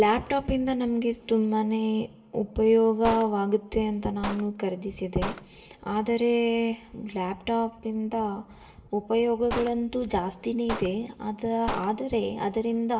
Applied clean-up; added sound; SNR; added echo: none; Gunshot, gunfire; 12 dB; reverberation time 0.7 s.